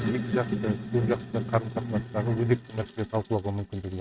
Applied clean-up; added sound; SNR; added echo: neural mask model RNNoise.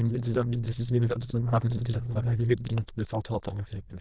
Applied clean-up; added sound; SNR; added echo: neural diffusion model UNIVERSE++.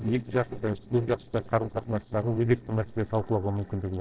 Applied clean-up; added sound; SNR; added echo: neural separator model SepFormer DNS4.